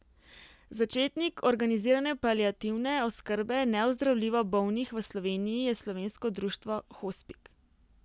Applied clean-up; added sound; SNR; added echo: none; none; none; none.